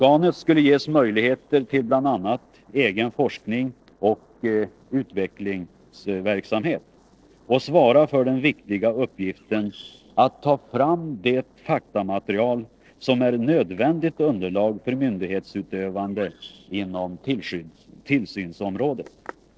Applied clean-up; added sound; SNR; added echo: neural separator model SepFormer DNS4.